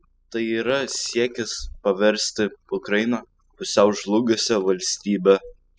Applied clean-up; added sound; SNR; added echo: classical method spectral subtraction.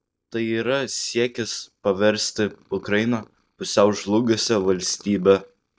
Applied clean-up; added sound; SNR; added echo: neural mask model DeepFilterNet 3.